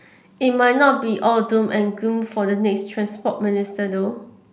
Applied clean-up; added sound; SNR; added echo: none; none; none; none.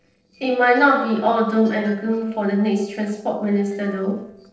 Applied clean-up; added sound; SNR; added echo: neural separator model SepFormer DNS4.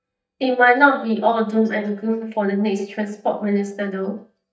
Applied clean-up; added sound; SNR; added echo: neural mask model DeepFilterNet 3.